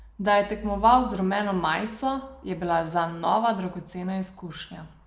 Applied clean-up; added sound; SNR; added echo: none; none; none; none.